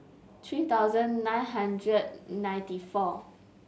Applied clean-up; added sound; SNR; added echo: none; none; none; none.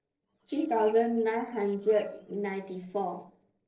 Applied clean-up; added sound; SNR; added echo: neural separator model SepFormer DNS4.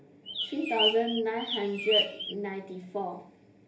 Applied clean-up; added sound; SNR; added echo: none; Bird; 0 dB; reverberation time 0.3 s.